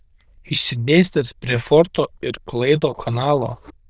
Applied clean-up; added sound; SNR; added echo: neural diffusion model UNIVERSE++.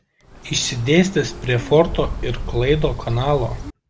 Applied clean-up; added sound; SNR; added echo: none; Bird; 8 dB; none.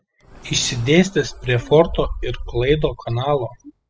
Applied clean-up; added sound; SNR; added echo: classical method spectral subtraction.